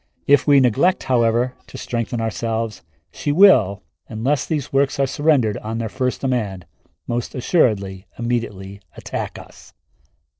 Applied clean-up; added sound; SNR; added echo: neural separator model SepFormer DNS4.